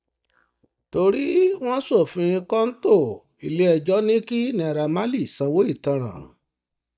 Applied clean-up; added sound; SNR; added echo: neural mask model DeepFilterNet 3.